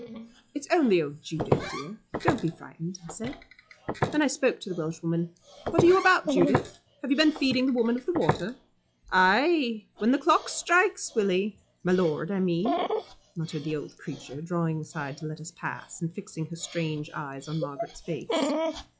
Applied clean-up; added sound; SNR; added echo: classical method log-MMSE.